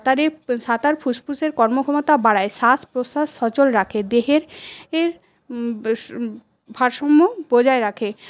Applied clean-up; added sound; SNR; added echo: none; none; none; none.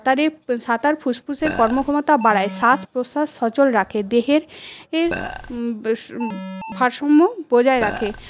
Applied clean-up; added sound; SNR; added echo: none; Burping, eructation + Alarm; 10 dB; none.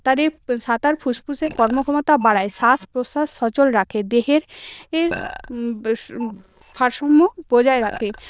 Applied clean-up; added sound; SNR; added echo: neural diffusion model UNIVERSE++.